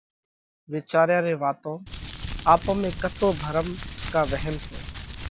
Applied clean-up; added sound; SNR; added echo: none; Crumpling, crinkling; 9 dB; none.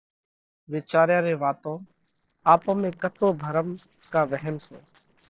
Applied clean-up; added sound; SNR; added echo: neural separator model SepFormer DNS4.